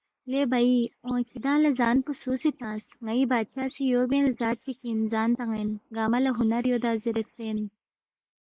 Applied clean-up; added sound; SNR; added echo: neural mask model Resemble Enhance denoiser.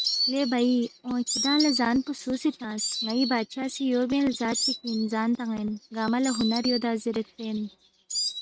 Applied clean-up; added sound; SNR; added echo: neural mask model RNNoise.